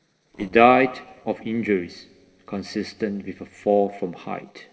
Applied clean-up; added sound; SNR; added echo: neural separator model SepFormer DNS4.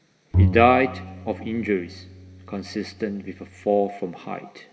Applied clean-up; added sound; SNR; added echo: none; Bowed string instrument; 3 dB; reverberation time 1.2 s.